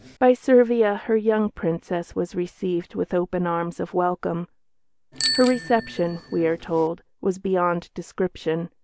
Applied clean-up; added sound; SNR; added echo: none; Bicycle bell; 13 dB; none.